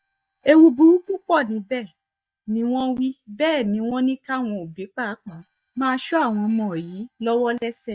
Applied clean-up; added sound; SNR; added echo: neural mask model DeepFilterNet 3.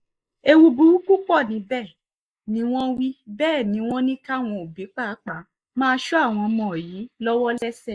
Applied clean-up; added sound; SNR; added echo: neural mask model Resemble Enhance denoiser.